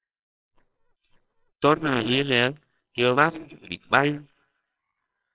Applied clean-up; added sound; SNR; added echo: neural separator model SepFormer WHAMR!.